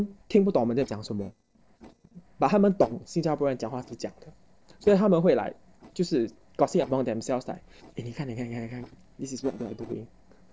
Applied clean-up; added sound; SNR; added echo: neural separator model SepFormer DNS4.